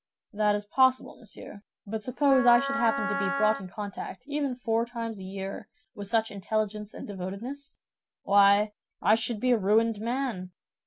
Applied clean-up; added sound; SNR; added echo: none; Wind instrument, woodwind instrument; 4 dB; none.